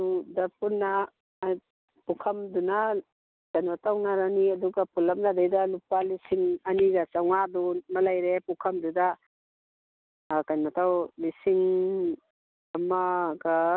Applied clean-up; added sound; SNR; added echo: none; none; none; none.